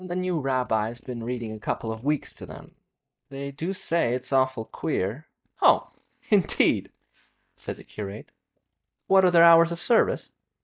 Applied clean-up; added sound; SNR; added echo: neural mask model DeepFilterNet 3.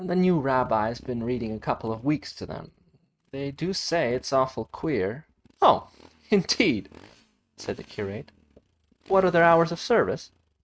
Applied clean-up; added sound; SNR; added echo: neural mask model RNNoise.